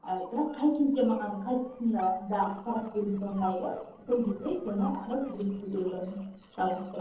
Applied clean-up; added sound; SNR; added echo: neural separator model SepFormer DNS4.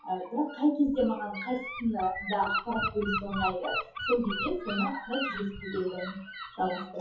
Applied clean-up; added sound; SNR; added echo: classical method WPE with log-MMSE.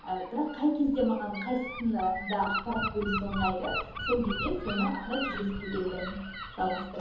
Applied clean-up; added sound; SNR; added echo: none; Gull, seagull / Wind; 6 dB; reverberation time 1.3 s.